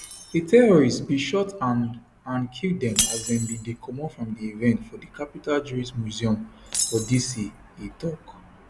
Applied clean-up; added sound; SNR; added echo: none; Shatter; 9 dB; none.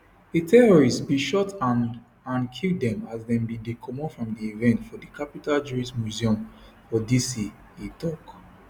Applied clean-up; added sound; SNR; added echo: none; none; none; none.